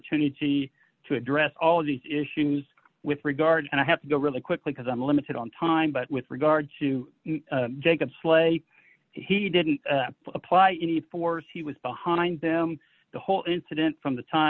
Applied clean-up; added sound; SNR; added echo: none; none; none; none.